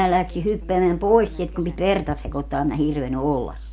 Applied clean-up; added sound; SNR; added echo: none; none; none; none.